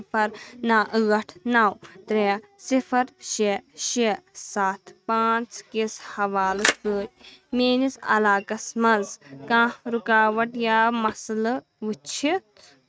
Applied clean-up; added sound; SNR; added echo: neural mask model RNNoise.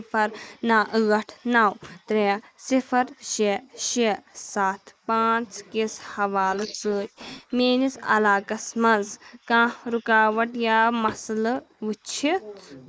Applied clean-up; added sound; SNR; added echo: neural mask model Resemble Enhance denoiser.